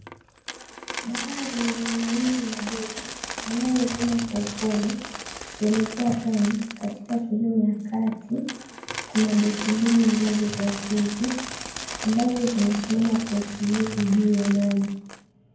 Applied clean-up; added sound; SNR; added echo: none; Coin (dropping); 10 dB; reverberation time 0.9 s.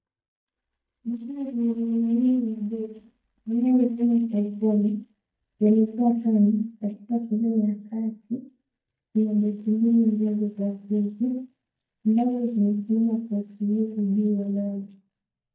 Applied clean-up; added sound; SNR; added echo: neural mask model DeepFilterNet 3.